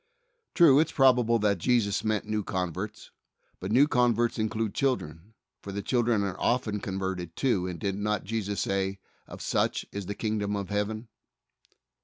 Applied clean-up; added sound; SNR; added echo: none; none; none; none.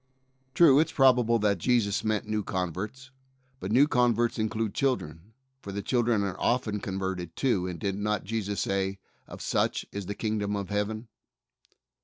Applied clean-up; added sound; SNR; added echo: neural separator model SepFormer DNS4.